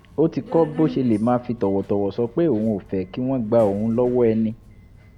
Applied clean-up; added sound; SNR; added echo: none; Subway, metro, underground; 19 dB; none.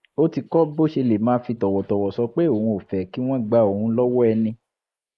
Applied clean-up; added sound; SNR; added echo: neural mask model Resemble Enhance denoiser.